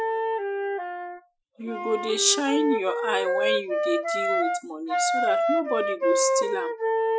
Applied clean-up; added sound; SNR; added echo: classical method Wiener filter.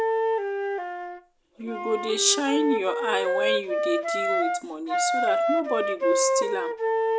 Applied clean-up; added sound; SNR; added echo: none; Wind instrument, woodwind instrument; -3 dB; none.